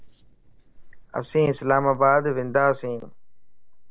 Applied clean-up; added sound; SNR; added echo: neural separator model SepFormer DNS4.